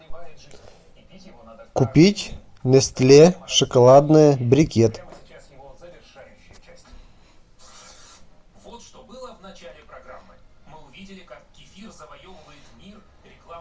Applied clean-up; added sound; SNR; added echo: none; none; none; none.